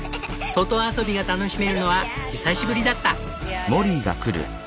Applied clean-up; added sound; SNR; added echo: none; none; none; none.